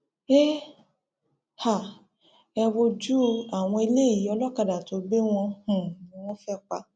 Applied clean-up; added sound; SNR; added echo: none; none; none; none.